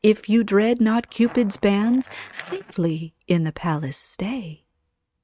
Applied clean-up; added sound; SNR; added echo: neural mask model RNNoise.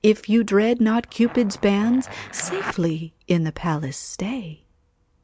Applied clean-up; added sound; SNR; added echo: none; Zipper (clothing); 13 dB; none.